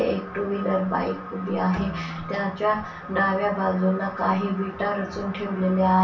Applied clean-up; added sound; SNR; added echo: none; Bowed string instrument; 18 dB; reverberation time 0.3 s.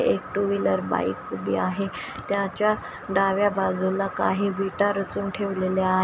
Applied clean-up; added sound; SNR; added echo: none; none; none; none.